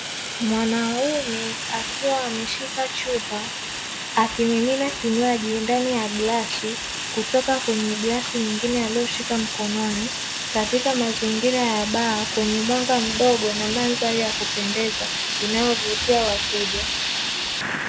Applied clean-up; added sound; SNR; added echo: none; Fire; 3 dB; none.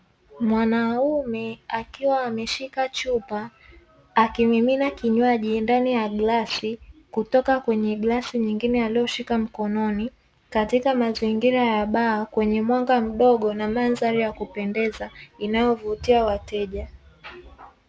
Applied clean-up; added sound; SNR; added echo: none; none; none; none.